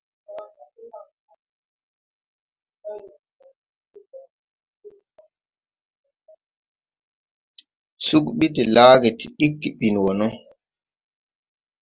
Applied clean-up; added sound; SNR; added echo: none; none; none; none.